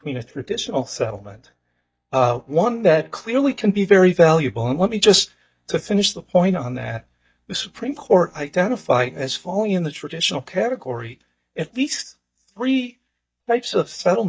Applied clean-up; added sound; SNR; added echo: neural mask model DeepFilterNet 3.